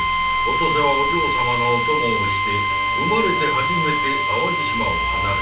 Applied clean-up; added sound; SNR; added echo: none; Drill; -4 dB; reverberation time 0.3 s.